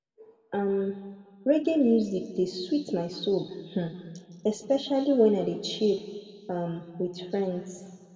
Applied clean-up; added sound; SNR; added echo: none; none; none; reverberation time 1.6 s.